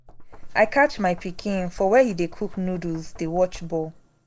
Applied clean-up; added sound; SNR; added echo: none; Knock; 13 dB; none.